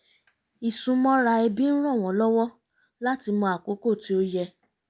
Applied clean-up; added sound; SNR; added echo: none; none; none; none.